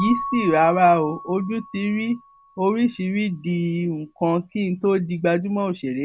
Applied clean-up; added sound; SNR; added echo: none; Keyboard (musical) / Bell; 14 dB; none.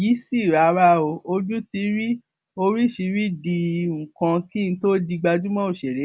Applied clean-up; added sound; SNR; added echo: none; none; none; none.